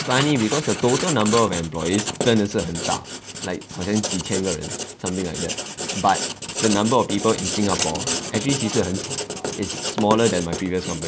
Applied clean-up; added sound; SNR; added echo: none; Writing; 5 dB; none.